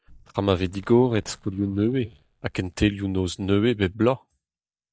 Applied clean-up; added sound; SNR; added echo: neural mask model DeepFilterNet 3.